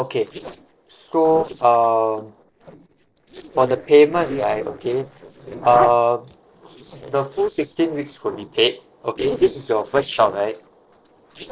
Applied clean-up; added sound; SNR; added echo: neural separator model SepFormer DNS4.